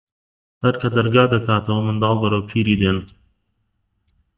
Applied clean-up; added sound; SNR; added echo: neural mask model DeepFilterNet 3.